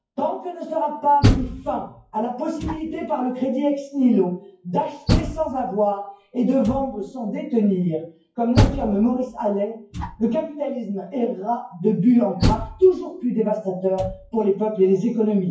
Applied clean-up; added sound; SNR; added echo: classical method WPE with log-MMSE.